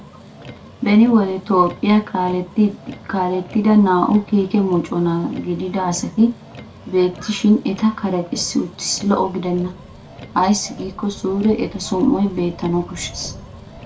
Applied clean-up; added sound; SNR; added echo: none; Motor vehicle (road); 19 dB; reverberation time 0.2 s.